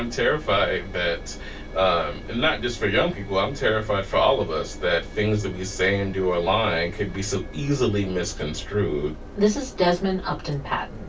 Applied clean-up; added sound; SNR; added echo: none; Engine; 12 dB; reverberation time 0.2 s.